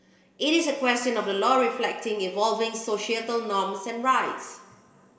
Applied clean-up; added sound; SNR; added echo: none; none; none; reverberation time 2.7 s.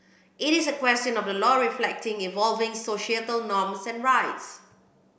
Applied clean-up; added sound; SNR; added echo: none; none; none; none.